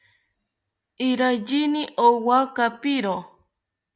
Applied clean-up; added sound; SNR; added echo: none; none; none; none.